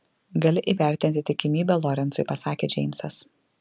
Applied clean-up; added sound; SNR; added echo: none; none; none; none.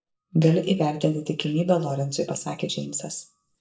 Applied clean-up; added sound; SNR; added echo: neural mask model DeepFilterNet 3.